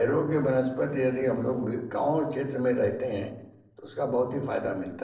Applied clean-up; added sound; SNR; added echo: neural separator model SepFormer DNS4.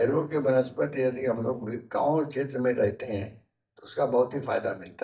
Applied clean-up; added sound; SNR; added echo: neural mask model DeepFilterNet 3.